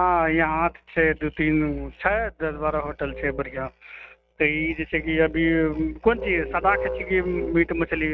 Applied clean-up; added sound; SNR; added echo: neural mask model RNNoise.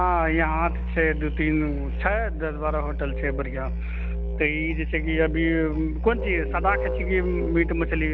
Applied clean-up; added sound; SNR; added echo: none; Musical instrument; 2 dB; none.